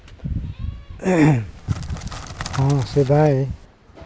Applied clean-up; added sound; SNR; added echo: none; Crackle; 14 dB; none.